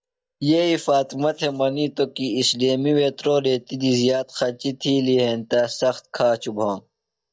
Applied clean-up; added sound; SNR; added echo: neural mask model DeepFilterNet 3.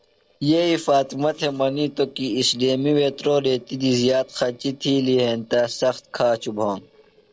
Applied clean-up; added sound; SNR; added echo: neural separator model SepFormer DNS4.